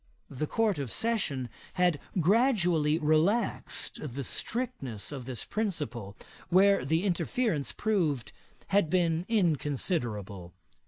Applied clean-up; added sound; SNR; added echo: neural mask model Resemble Enhance denoiser.